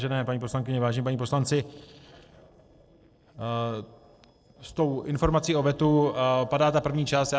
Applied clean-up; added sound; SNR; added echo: neural separator model SepFormer DNS4.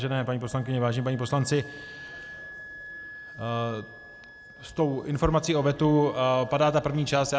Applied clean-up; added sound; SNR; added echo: none; Wind instrument, woodwind instrument; 19 dB; none.